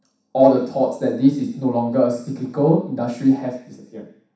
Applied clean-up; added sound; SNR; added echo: none; none; none; reverberation time 0.7 s.